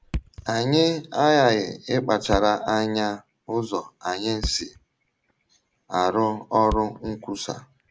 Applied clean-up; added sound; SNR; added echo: none; Thump, thud; 14 dB; none.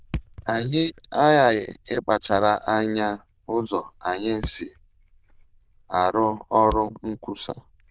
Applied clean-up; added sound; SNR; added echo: neural diffusion model UNIVERSE++.